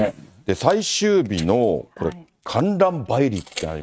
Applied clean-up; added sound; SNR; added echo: neural mask model RNNoise.